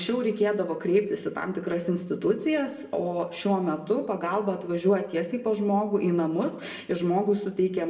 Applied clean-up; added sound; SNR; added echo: none; none; none; reverberation time 0.6 s.